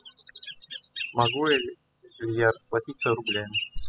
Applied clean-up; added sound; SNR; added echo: classical method spectral subtraction.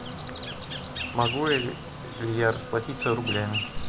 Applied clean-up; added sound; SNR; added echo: none; Insect; 5 dB; none.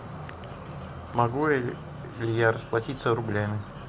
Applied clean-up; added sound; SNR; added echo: none; none; none; none.